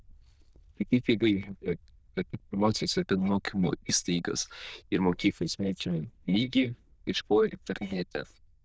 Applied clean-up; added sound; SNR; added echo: neural diffusion model UNIVERSE++.